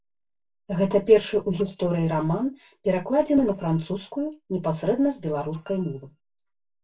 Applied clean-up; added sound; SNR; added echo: neural separator model SepFormer DNS4.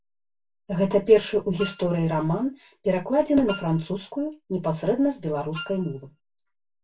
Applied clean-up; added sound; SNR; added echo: none; Wind instrument, woodwind instrument; 15 dB; reverberation time 0.2 s.